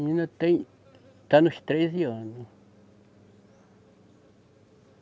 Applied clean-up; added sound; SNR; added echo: none; none; none; none.